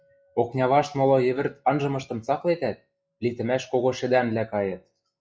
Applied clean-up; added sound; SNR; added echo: classical method log-MMSE.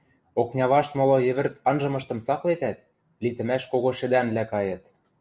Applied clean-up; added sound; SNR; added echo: none; none; none; none.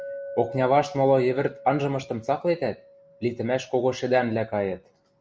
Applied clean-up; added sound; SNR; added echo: none; Chink, clink; 17 dB; none.